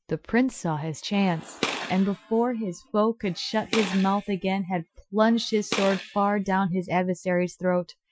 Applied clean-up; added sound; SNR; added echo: classical method Wiener filter.